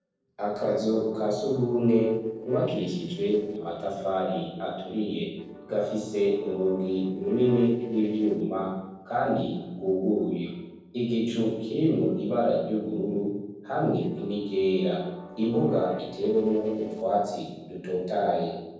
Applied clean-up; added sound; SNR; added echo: neural separator model SepFormer DNS4.